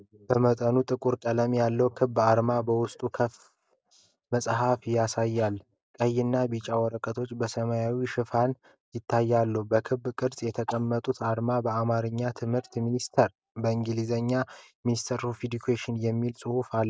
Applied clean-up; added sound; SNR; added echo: none; none; none; none.